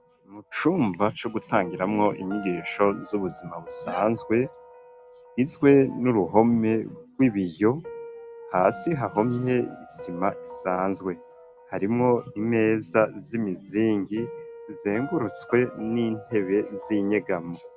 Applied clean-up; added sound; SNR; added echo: none; Piano; 18 dB; none.